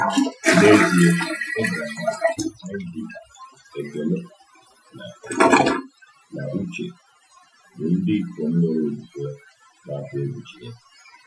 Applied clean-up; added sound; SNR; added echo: classical method Wiener filter.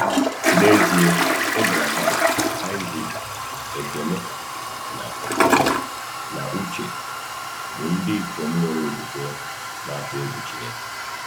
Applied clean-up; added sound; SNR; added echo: none; Toilet flush; -3 dB; none.